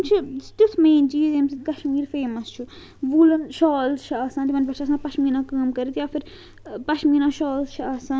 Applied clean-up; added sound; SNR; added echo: none; none; none; none.